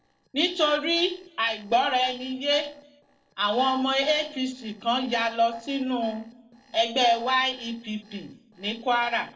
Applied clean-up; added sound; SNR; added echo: neural separator model SepFormer DNS4.